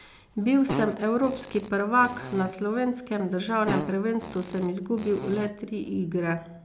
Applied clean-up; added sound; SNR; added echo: none; Fart; 11 dB; none.